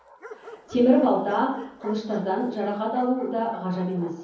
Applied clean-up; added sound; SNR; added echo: none; Bark; 19 dB; reverberation time 0.7 s.